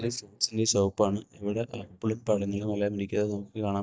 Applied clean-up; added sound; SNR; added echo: neural mask model DeepFilterNet 3.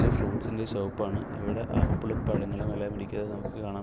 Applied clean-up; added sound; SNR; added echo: none; Thunder; -3 dB; none.